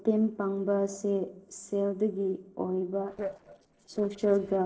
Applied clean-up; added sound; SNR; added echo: neural separator model SepFormer DNS4.